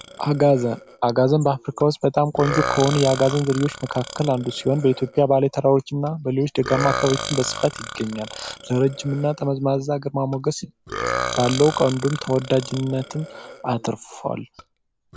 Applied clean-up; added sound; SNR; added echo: none; Burping, eructation; 11 dB; none.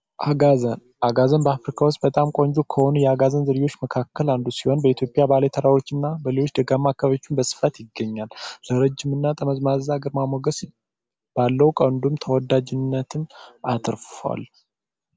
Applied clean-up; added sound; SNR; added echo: none; none; none; none.